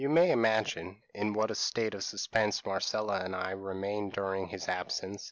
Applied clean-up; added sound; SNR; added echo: none; none; none; none.